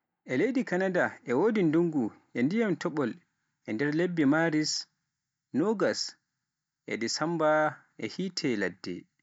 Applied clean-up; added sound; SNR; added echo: none; none; none; none.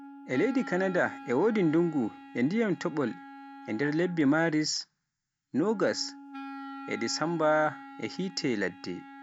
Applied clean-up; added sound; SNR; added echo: none; Wind instrument, woodwind instrument; 16 dB; none.